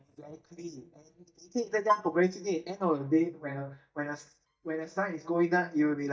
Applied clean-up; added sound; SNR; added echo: neural mask model DeepFilterNet 3.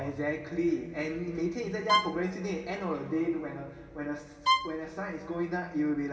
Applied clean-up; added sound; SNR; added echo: none; Bowed string instrument; 0 dB; reverberation time 2.6 s.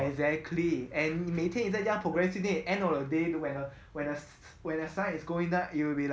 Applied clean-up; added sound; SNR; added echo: none; none; none; none.